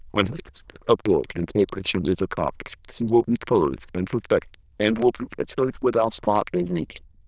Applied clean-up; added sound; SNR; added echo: neural diffusion model UNIVERSE++.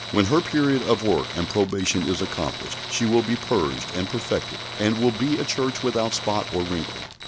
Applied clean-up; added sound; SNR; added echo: none; Tools; 9 dB; none.